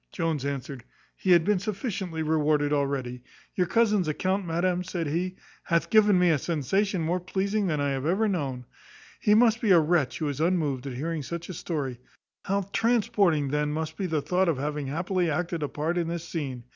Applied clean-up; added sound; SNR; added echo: none; none; none; none.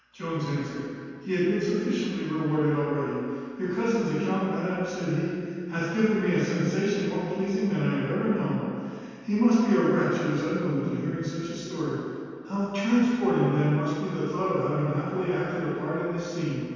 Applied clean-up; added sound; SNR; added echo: none; none; none; reverberation time 2.1 s.